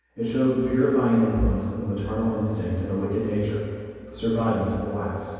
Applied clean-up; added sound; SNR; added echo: none; none; none; reverberation time 2.2 s.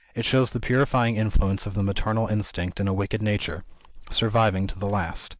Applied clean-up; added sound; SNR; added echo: none; none; none; none.